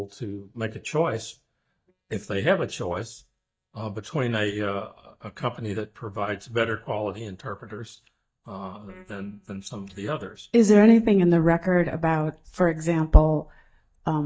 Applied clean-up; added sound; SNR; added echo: neural mask model DeepFilterNet 3.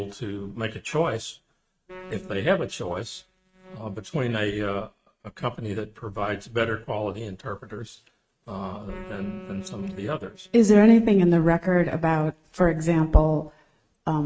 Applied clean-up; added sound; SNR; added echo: neural mask model RNNoise.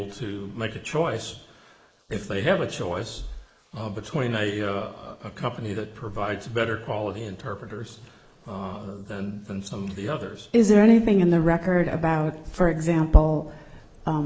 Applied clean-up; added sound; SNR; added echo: neural mask model Resemble Enhance denoiser.